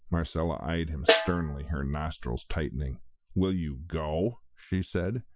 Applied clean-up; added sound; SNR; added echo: classical method Wiener filter.